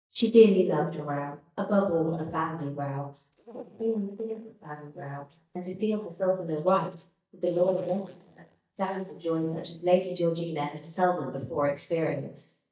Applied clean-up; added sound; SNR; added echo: neural mask model DeepFilterNet 3.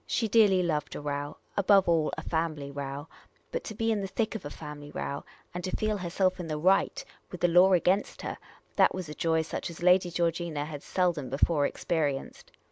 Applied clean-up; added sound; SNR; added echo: none; none; none; none.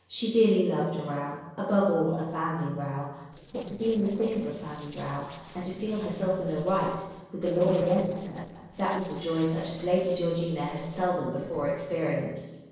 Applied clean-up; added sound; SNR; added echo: neural separator model SepFormer DNS4.